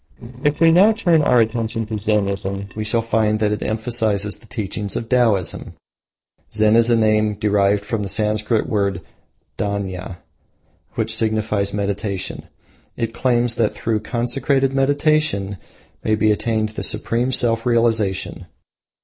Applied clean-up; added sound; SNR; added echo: neural separator model SepFormer DNS4.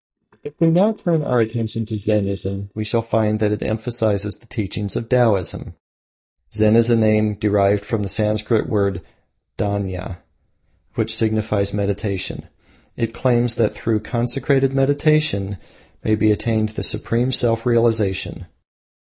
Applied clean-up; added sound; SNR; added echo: neural mask model DeepFilterNet 3.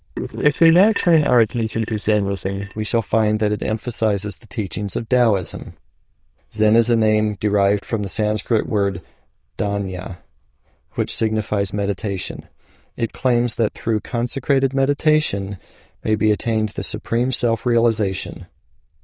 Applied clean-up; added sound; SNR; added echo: neural diffusion model UNIVERSE++.